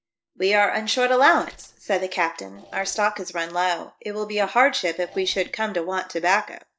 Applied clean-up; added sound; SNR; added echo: neural mask model DeepFilterNet 3.